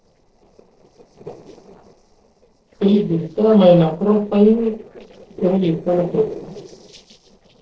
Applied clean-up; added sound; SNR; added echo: neural separator model SepFormer DNS4.